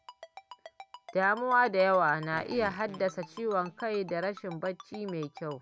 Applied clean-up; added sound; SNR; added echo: none; Fart + Ringtone; 18 dB; none.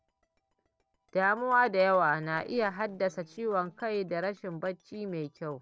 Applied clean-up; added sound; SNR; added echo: neural separator model SepFormer DNS4.